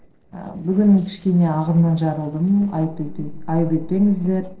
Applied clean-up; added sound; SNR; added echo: neural separator model SepFormer DNS4.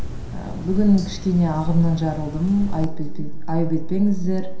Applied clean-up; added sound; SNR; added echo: none; Drip; 1 dB; reverberation time 0.7 s.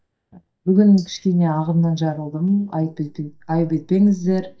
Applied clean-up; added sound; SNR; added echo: neural mask model DeepFilterNet 3.